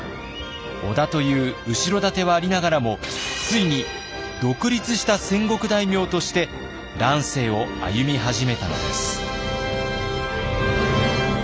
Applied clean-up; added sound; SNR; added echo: none; none; none; none.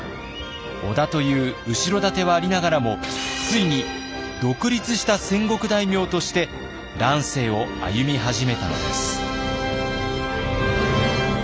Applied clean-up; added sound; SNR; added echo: none; Wind instrument, woodwind instrument; 13 dB; none.